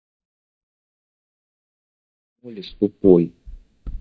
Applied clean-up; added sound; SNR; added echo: neural mask model DeepFilterNet 3.